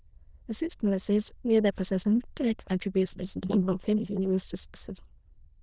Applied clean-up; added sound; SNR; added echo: neural diffusion model UNIVERSE++.